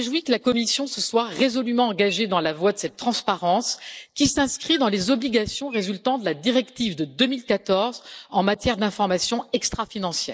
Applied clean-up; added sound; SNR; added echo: neural mask model Resemble Enhance denoiser.